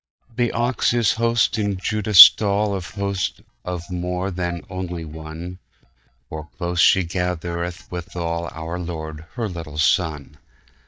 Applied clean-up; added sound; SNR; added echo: neural mask model DeepFilterNet 3.